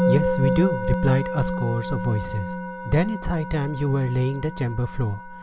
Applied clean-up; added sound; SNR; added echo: none; Musical instrument; 3 dB; none.